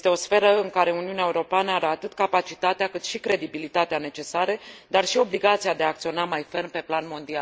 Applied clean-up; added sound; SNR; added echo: none; none; none; none.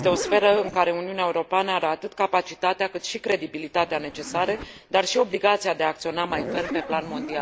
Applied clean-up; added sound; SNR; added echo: none; Zipper (clothing); 12 dB; none.